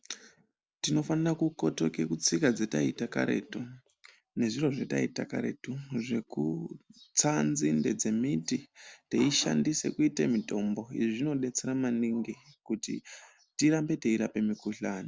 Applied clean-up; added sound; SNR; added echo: none; none; none; none.